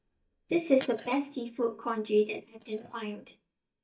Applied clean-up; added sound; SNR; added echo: neural mask model DeepFilterNet 3.